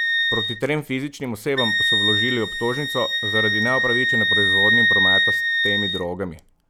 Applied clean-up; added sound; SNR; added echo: none; Wind instrument, woodwind instrument; -5 dB; none.